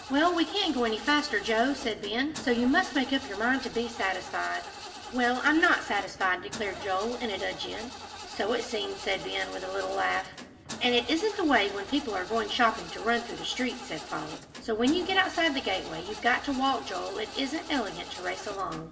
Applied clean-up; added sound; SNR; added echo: none; Engine starting / Car; 13 dB; reverberation time 2.3 s.